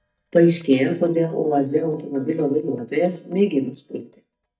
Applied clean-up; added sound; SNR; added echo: neural mask model DeepFilterNet 3.